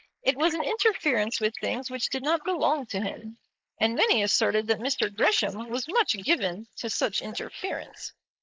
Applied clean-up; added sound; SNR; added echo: neural mask model Resemble Enhance denoiser.